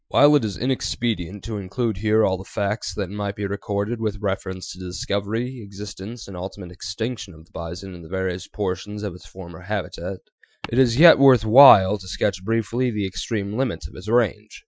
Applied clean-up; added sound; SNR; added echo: classical method Wiener filter.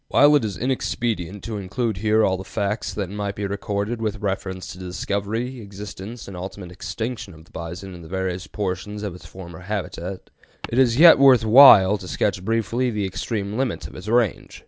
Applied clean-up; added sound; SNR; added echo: none; Walk, footsteps; 16 dB; none.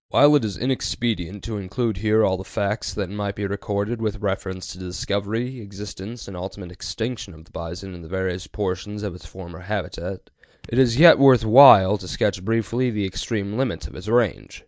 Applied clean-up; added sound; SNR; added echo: neural mask model DeepFilterNet 3.